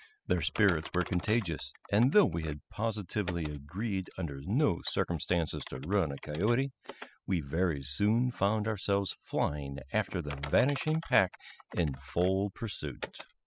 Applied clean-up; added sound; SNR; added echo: classical method spectral subtraction.